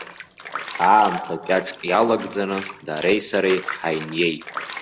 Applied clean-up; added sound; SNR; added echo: none; Bathtub (filling or washing); 12 dB; none.